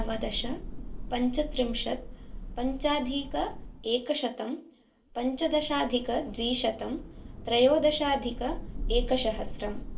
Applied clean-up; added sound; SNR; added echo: none; Thunder / Rain; 8 dB; reverberation time 0.2 s.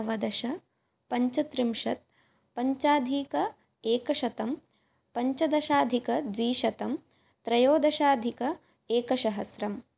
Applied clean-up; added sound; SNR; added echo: none; none; none; none.